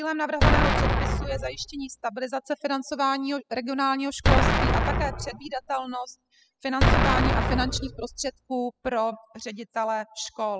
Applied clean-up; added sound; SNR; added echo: classical method spectral subtraction.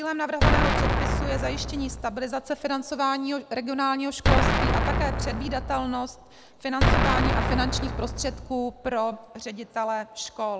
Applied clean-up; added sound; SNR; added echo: none; Explosion; -4 dB; none.